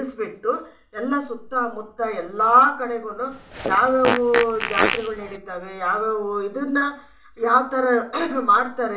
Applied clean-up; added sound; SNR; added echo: none; Fart; 3 dB; reverberation time 0.4 s.